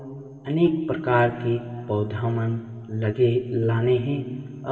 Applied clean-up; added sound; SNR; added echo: none; Tabla; 12 dB; reverberation time 2.3 s.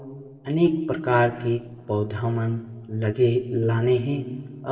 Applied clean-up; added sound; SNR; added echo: neural separator model SepFormer DNS4.